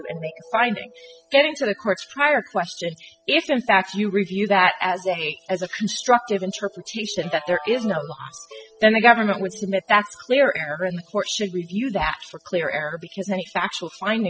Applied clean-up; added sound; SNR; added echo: classical method spectral subtraction.